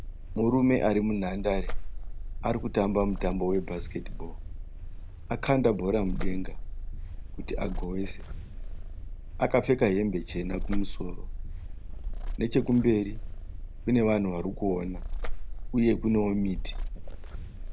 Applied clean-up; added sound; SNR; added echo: none; Purr; 4 dB; none.